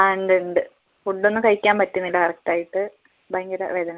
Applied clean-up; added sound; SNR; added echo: none; none; none; none.